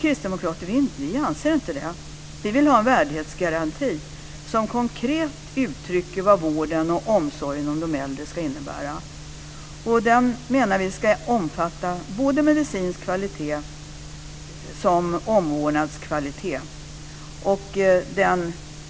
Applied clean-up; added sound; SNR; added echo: none; none; none; none.